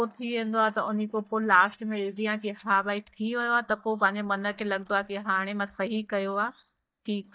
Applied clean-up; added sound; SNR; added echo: neural mask model DeepFilterNet 3.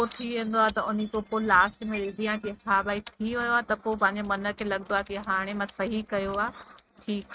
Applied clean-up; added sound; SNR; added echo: neural mask model RNNoise.